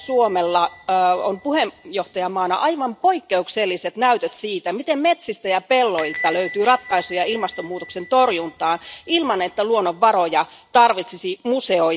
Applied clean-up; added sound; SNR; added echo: none; Door / Bell; 20 dB; none.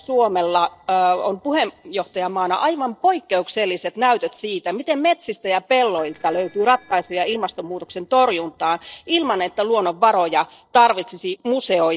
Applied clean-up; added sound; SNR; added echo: neural separator model SepFormer DNS4.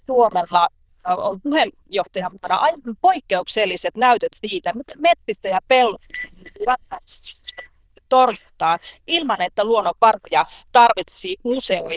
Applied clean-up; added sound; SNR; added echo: neural diffusion model UNIVERSE++.